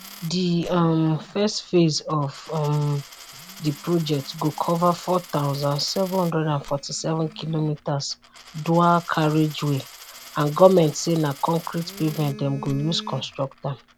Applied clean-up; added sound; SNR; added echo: none; Telephone + Coin (dropping); 19 dB; none.